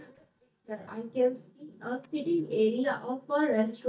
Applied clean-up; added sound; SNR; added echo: neural mask model DeepFilterNet 3.